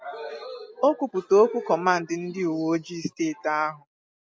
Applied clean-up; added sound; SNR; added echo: none; none; none; none.